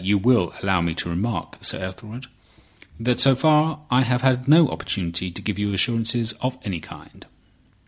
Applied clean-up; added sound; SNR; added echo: none; none; none; none.